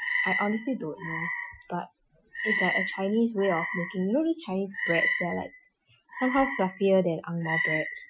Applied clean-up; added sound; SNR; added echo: classical method Wiener filter.